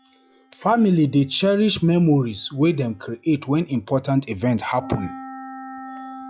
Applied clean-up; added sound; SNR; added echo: classical method log-MMSE.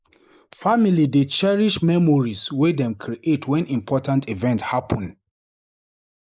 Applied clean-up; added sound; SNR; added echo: neural mask model Resemble Enhance denoiser.